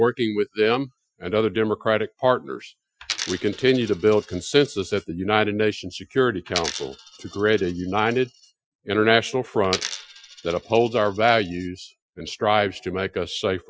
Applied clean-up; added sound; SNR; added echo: classical method Wiener filter.